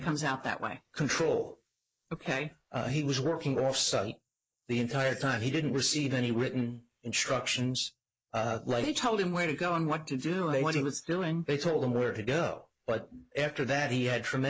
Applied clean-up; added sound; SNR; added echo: neural mask model Resemble Enhance denoiser.